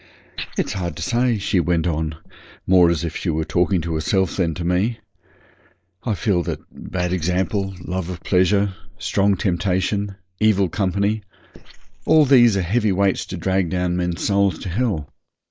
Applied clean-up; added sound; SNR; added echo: neural mask model Resemble Enhance denoiser.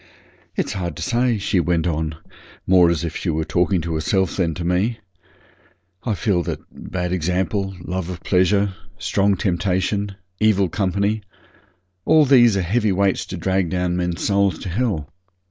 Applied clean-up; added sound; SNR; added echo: none; none; none; none.